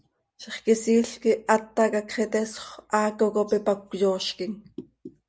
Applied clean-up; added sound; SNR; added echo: none; none; none; none.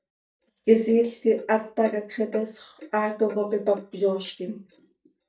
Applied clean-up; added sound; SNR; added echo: neural mask model DeepFilterNet 3.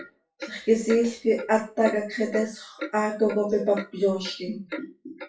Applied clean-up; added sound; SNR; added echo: classical method WPE with log-MMSE.